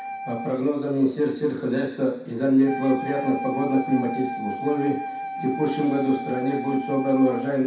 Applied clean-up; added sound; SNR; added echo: none; Wind instrument, woodwind instrument; 10 dB; reverberation time 0.6 s.